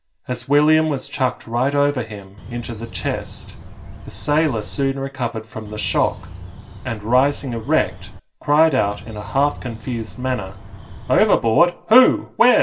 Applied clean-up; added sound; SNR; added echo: none; Bird; 14 dB; reverberation time 0.2 s.